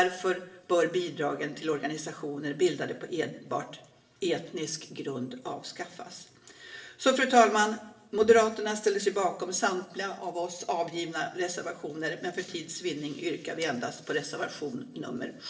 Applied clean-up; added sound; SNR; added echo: none; none; none; reverberation time 0.6 s.